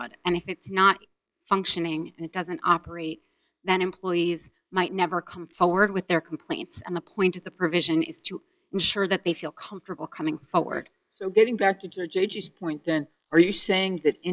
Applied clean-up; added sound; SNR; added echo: neural mask model Resemble Enhance denoiser.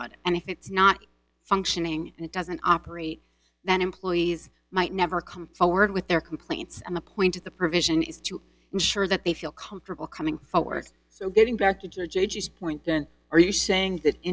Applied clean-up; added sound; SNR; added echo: none; none; none; none.